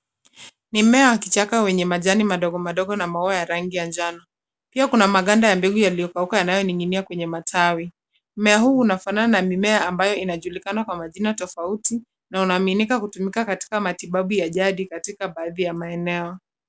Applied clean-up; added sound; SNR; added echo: none; none; none; none.